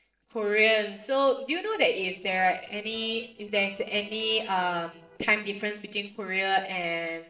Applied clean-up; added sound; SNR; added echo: neural separator model SepFormer DNS4.